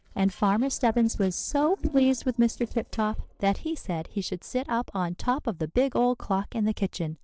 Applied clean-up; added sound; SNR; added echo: neural separator model SepFormer DNS4.